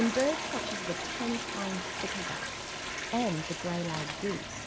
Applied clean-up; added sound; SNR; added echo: none; Toilet flush; -2 dB; none.